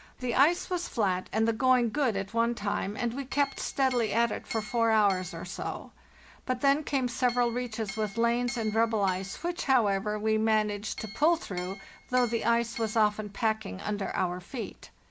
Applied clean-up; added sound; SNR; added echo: none; Chink, clink; 16 dB; none.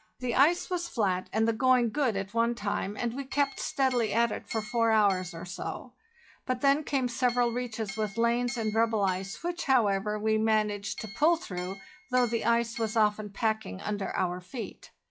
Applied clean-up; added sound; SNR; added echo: classical method log-MMSE.